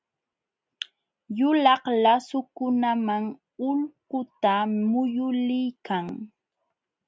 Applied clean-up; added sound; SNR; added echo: none; none; none; none.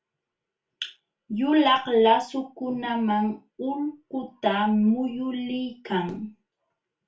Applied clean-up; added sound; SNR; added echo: none; none; none; reverberation time 0.3 s.